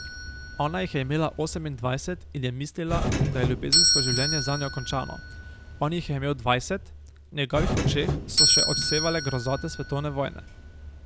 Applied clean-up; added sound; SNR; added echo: none; Doorbell; -1 dB; none.